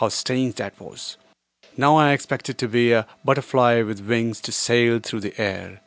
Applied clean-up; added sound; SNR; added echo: none; none; none; none.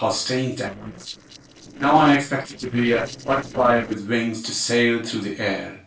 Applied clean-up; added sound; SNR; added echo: neural separator model SepFormer DNS4.